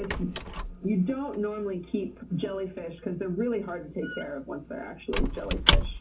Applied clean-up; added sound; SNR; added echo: none; Squeak / Wood; 0 dB; reverberation time 0.3 s.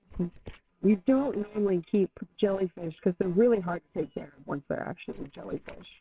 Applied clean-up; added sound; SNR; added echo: neural separator model SepFormer WHAMR!.